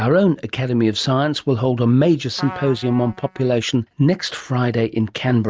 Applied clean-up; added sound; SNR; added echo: neural mask model RNNoise.